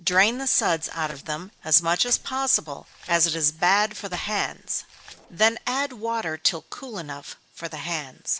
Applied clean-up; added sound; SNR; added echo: neural separator model SepFormer DNS4.